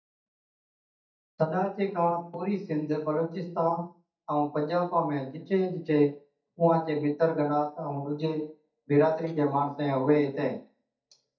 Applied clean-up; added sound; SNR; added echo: neural mask model DeepFilterNet 3.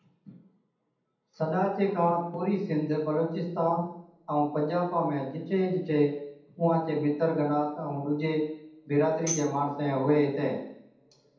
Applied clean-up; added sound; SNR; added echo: none; Tambourine; 12 dB; reverberation time 0.8 s.